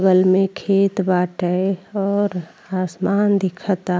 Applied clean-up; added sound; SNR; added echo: none; none; none; none.